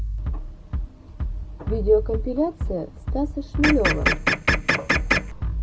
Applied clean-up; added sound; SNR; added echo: none; Printer + Bass drum; -2 dB; none.